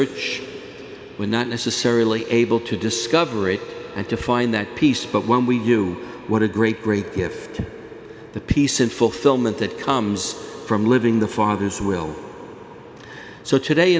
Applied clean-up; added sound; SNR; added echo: none; none; none; none.